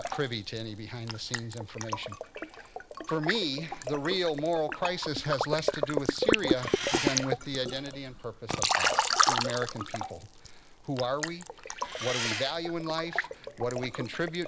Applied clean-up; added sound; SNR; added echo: none; Engine + Liquid; -1 dB; none.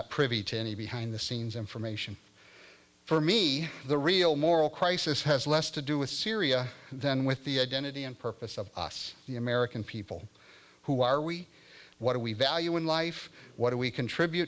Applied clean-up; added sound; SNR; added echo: none; none; none; none.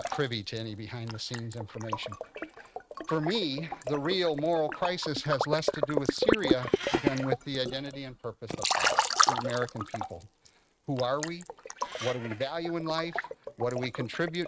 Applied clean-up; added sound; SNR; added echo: neural mask model RNNoise.